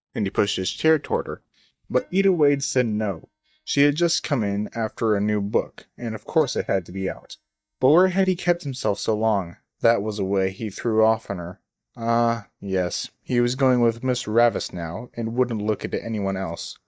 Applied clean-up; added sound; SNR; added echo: neural mask model DeepFilterNet 3.